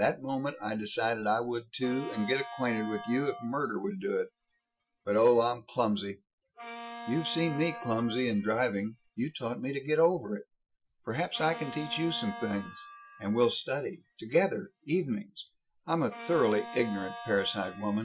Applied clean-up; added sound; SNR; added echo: classical method Wiener filter.